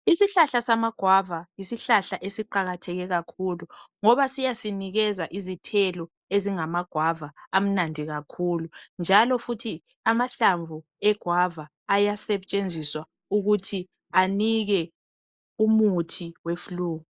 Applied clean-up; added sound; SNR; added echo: neural mask model Resemble Enhance denoiser.